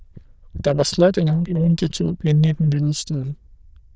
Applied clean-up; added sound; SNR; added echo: neural diffusion model UNIVERSE++.